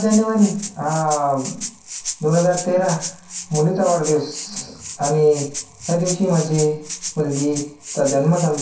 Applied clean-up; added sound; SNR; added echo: none; Rattle (instrument); 11 dB; reverberation time 0.6 s.